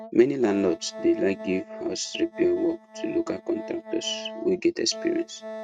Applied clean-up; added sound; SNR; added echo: neural mask model RNNoise.